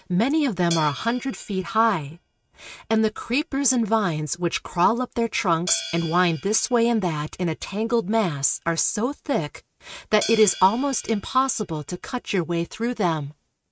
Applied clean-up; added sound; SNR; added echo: neural mask model RNNoise.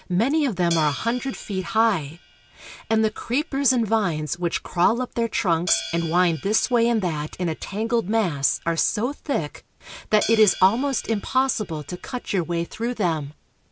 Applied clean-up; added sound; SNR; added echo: none; Hi-hat; 16 dB; none.